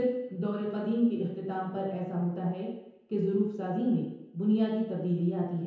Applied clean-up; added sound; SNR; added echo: none; none; none; reverberation time 0.9 s.